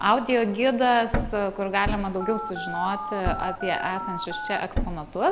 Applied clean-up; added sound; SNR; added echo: none; Thump, thud + Telephone; 6 dB; none.